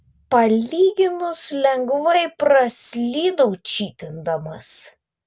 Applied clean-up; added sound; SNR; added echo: none; none; none; none.